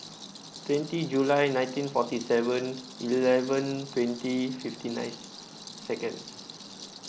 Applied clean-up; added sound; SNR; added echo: none; Rattle; 17 dB; none.